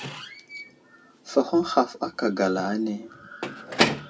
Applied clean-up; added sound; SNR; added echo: none; Squeak / Slam / Wood; 5 dB; reverberation time 0.2 s.